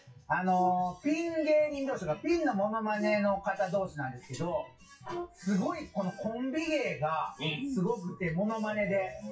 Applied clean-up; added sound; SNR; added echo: classical method WPE with log-MMSE.